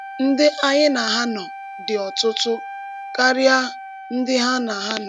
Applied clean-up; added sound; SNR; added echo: none; Wind instrument, woodwind instrument; 13 dB; none.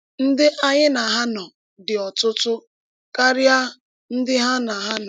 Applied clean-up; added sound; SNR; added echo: none; none; none; none.